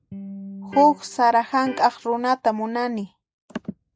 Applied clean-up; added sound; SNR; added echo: none; Electric guitar; 15 dB; none.